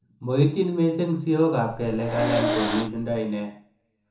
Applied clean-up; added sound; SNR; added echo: none; Hiss; 4 dB; reverberation time 0.7 s.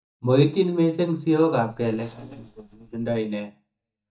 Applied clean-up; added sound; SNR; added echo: neural mask model DeepFilterNet 3.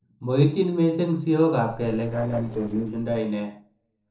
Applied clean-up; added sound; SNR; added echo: neural separator model SepFormer DNS4.